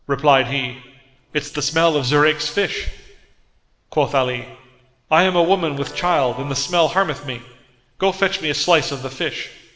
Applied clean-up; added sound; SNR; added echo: neural separator model SepFormer DNS4.